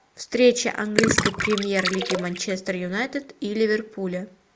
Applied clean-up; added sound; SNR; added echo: none; Gurgling; 1 dB; none.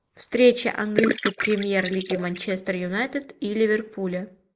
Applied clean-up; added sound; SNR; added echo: neural mask model Resemble Enhance denoiser.